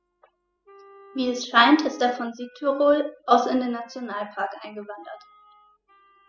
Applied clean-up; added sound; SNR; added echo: classical method spectral subtraction.